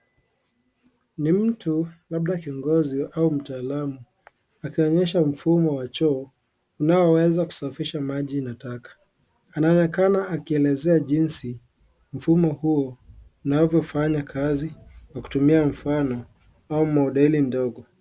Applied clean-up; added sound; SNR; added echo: none; none; none; none.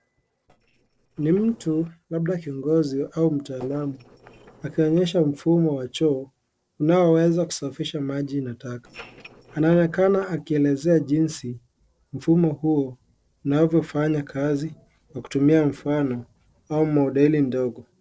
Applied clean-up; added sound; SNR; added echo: neural separator model SepFormer DNS4.